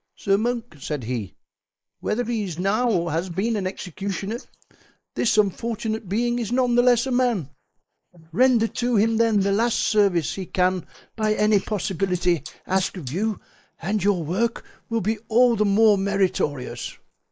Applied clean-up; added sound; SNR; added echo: neural mask model Resemble Enhance denoiser.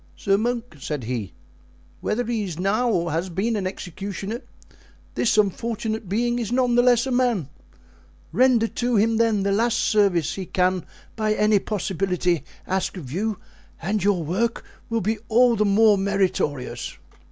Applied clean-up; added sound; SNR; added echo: none; none; none; none.